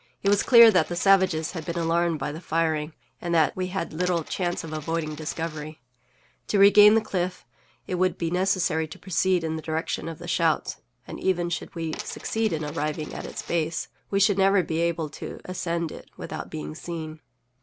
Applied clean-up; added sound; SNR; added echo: none; Coin (dropping); 17 dB; none.